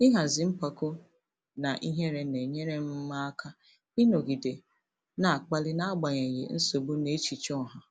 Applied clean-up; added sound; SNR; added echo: none; none; none; none.